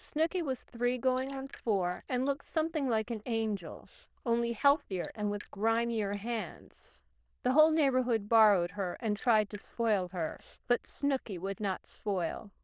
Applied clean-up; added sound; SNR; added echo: neural diffusion model UNIVERSE++.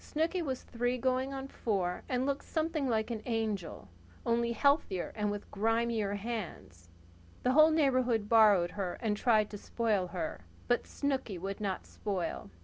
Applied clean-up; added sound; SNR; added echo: none; none; none; none.